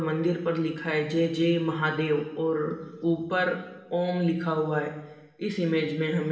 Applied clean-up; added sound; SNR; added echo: none; none; none; reverberation time 1.0 s.